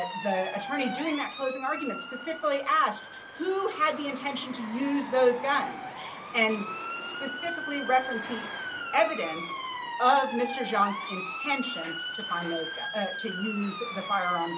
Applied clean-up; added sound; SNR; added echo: none; Motor vehicle (road) / Siren; 7 dB; reverberation time 0.2 s.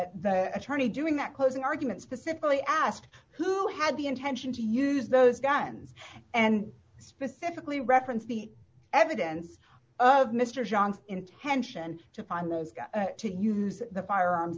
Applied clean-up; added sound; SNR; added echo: none; none; none; none.